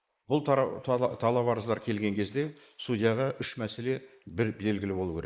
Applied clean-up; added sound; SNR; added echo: neural mask model Resemble Enhance denoiser.